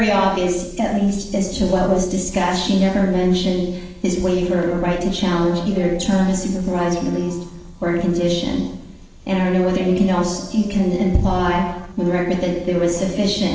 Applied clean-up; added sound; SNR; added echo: neural separator model SepFormer DNS4.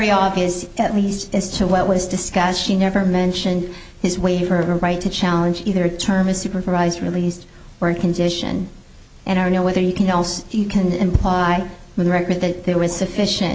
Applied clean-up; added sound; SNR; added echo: none; none; none; none.